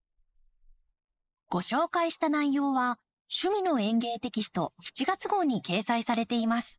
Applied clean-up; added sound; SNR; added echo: neural mask model Resemble Enhance denoiser.